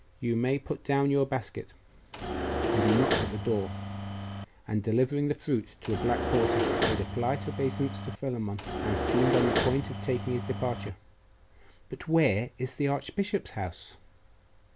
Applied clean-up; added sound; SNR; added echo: none; Engine / Mechanisms; 0 dB; none.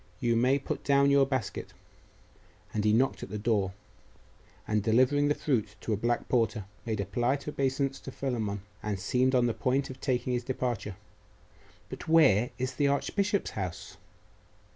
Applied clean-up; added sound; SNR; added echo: none; none; none; none.